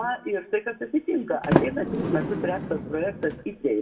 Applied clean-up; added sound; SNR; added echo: none; Sliding door; 0 dB; reverberation time 0.6 s.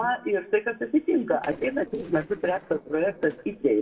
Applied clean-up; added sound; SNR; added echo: neural separator model SepFormer DNS4.